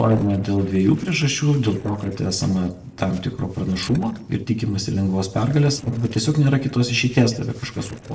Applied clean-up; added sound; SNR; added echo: neural separator model SepFormer DNS4.